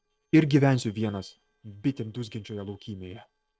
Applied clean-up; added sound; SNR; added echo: neural separator model SepFormer DNS4.